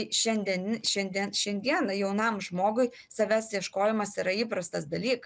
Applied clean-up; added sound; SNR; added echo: none; none; none; none.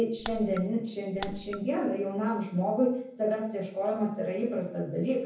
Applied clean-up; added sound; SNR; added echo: none; Raindrop; 2 dB; reverberation time 0.7 s.